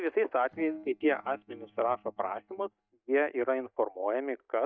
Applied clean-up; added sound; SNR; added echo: neural mask model DeepFilterNet 3.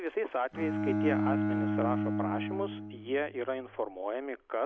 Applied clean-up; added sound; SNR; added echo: none; Bowed string instrument; -1 dB; none.